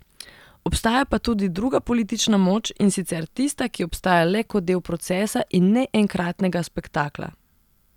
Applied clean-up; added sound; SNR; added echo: none; none; none; none.